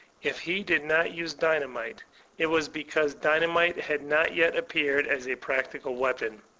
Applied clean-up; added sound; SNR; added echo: none; none; none; none.